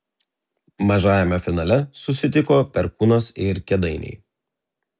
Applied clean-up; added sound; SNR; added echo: none; none; none; none.